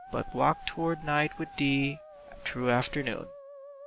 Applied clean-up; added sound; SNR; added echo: none; Musical instrument; 17 dB; none.